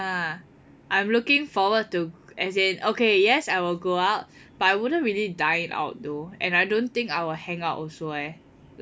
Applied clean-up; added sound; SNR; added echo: none; none; none; none.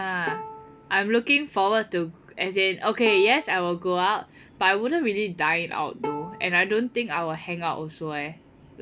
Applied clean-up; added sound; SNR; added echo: none; Bowed string instrument; 16 dB; none.